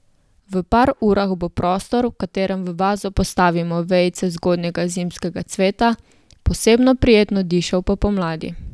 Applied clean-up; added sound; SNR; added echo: none; none; none; none.